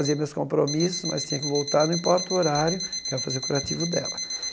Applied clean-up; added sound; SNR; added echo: none; Alarm; 6 dB; none.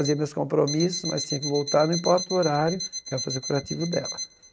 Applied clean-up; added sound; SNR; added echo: neural mask model RNNoise.